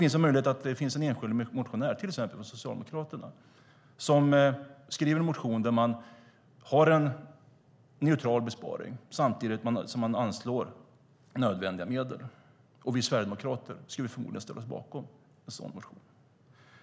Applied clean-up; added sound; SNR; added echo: none; none; none; none.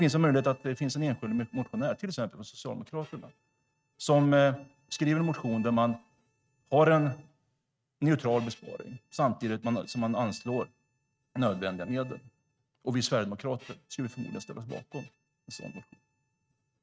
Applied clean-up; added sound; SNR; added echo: neural mask model RNNoise.